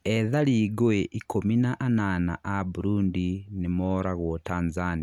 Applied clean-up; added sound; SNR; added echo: none; none; none; none.